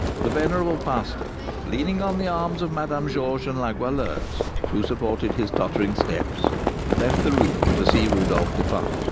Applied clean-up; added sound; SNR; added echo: none; Livestock, farm animals, working animals; -1 dB; none.